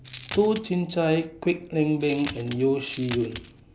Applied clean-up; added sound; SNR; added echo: none; Coin (dropping); 7 dB; none.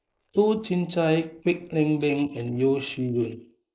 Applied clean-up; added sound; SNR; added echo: neural mask model Resemble Enhance denoiser.